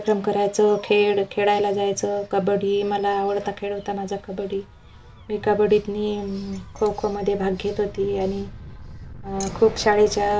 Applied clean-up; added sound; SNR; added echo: none; Gull, seagull / Waves, surf / Siren; 19 dB; none.